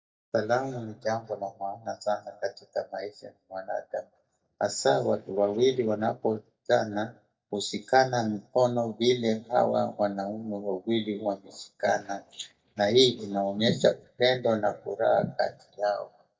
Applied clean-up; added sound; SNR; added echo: neural mask model DeepFilterNet 3.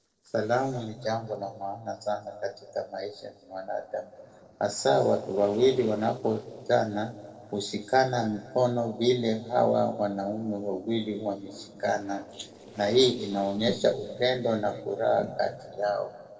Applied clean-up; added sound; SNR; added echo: neural separator model SepFormer DNS4.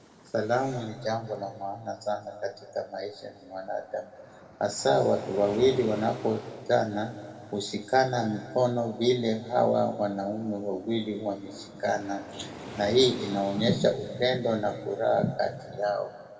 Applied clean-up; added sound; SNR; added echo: none; Waves, surf; 19 dB; reverberation time 1.8 s.